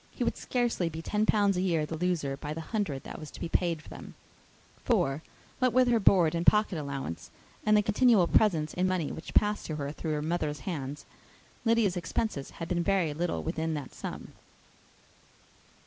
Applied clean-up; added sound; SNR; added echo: none; none; none; none.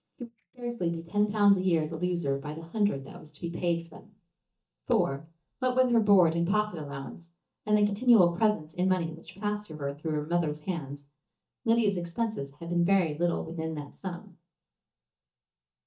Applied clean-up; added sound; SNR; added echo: neural mask model DeepFilterNet 3.